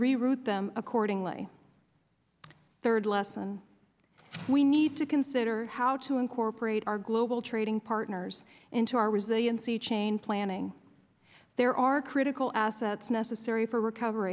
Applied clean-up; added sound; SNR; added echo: none; none; none; none.